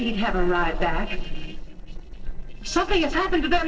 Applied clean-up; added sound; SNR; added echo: neural separator model SepFormer DNS4.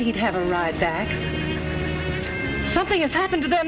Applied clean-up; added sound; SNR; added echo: none; none; none; none.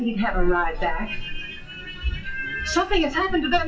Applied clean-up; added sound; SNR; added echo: classical method WPE with log-MMSE.